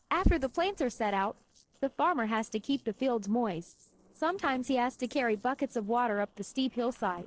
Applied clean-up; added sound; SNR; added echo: neural separator model SepFormer DNS4.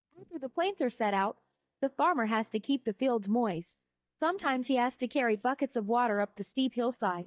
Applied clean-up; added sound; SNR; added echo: neural mask model DeepFilterNet 3.